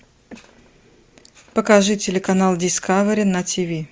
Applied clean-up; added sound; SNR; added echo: none; none; none; none.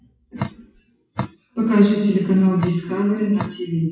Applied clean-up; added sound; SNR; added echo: classical method WPE with log-MMSE.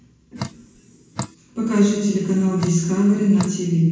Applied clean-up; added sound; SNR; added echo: none; Drip; 12 dB; reverberation time 1.1 s.